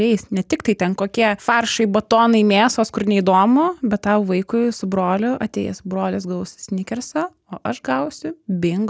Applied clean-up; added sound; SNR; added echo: none; none; none; none.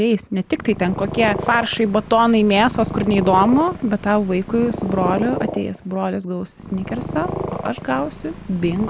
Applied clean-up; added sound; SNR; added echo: none; Purr; 9 dB; none.